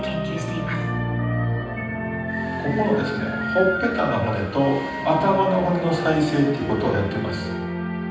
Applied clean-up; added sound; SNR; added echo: none; Keyboard (musical); 18 dB; reverberation time 0.9 s.